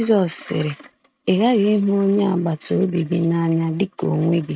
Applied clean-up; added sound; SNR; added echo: neural mask model RNNoise.